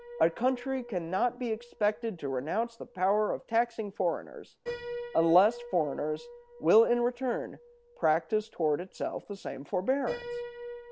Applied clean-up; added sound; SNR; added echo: none; Piano; 15 dB; none.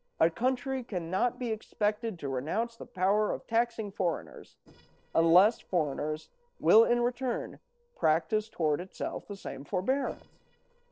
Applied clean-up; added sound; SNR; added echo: neural separator model SepFormer DNS4.